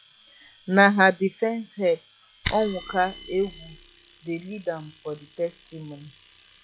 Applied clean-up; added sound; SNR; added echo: classical method log-MMSE.